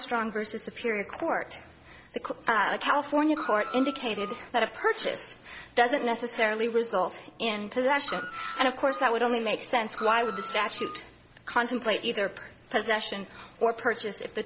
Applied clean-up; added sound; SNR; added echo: none; Screech; 10 dB; none.